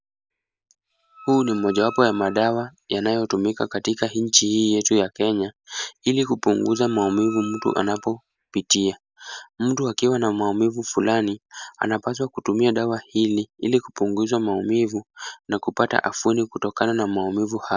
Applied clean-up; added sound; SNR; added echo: none; Wind instrument, woodwind instrument; 19 dB; none.